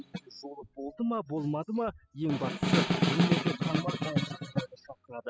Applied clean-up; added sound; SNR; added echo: classical method spectral subtraction.